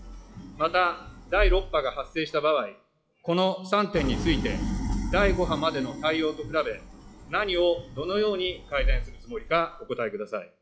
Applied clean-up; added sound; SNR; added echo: classical method log-MMSE.